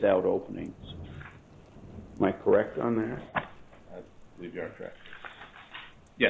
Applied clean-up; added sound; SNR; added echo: none; Rain + Thunder; 18 dB; none.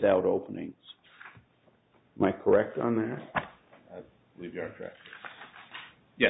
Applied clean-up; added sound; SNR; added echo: none; none; none; none.